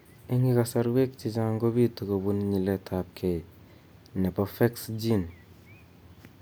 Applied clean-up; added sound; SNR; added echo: none; none; none; none.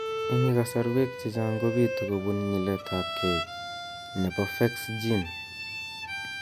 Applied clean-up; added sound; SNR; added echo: none; Bowed string instrument; 6 dB; none.